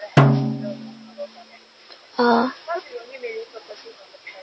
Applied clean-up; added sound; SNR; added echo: none; Snare drum; -5 dB; none.